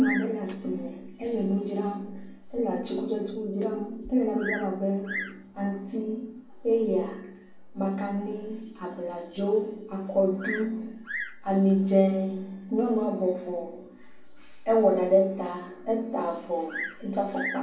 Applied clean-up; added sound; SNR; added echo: none; Bird vocalization, bird call, bird song; 15 dB; reverberation time 0.2 s.